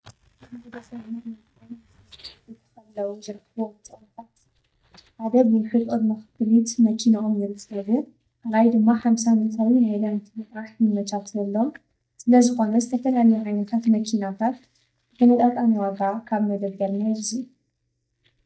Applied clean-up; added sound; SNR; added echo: neural mask model DeepFilterNet 3.